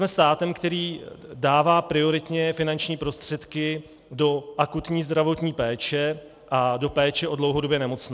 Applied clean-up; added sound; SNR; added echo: none; none; none; none.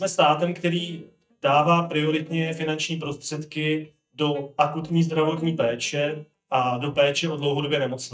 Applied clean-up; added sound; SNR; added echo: neural mask model DeepFilterNet 3.